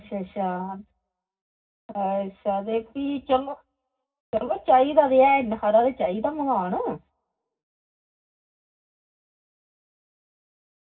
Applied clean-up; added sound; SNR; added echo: none; none; none; reverberation time 0.4 s.